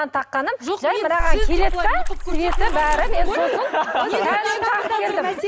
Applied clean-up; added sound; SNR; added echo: none; Splash, splatter; -4 dB; none.